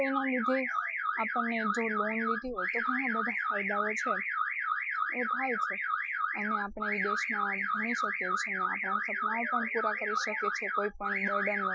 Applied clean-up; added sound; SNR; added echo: classical method Wiener filter.